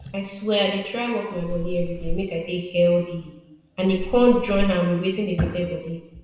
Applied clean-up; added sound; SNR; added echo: none; Wind; 4 dB; reverberation time 0.9 s.